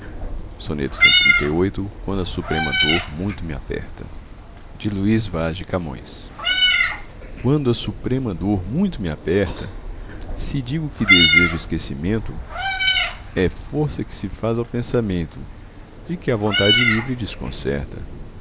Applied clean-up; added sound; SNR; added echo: none; Meow; 0 dB; none.